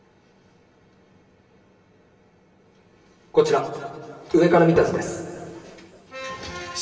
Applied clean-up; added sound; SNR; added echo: none; Fireworks; 13 dB; reverberation time 2.4 s.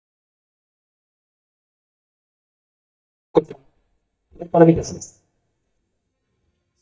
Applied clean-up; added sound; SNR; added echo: neural mask model DeepFilterNet 3.